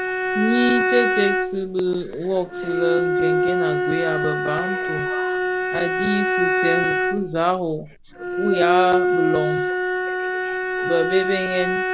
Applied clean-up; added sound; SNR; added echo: none; Bowed string instrument; -2 dB; none.